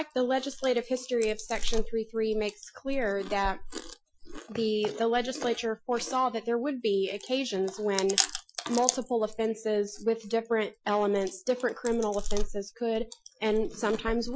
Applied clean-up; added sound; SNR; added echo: classical method Wiener filter.